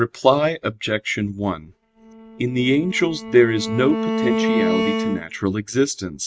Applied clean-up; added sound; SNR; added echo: neural mask model RNNoise.